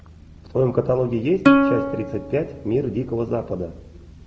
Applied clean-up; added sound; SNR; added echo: none; Plucked string instrument; -1 dB; none.